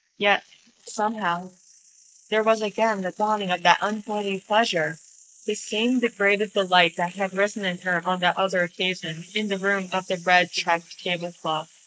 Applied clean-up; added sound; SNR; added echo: neural mask model Resemble Enhance denoiser.